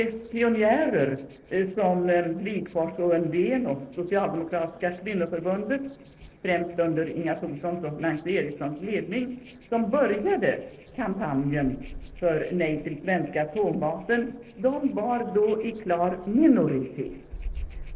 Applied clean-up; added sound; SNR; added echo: neural separator model SepFormer DNS4.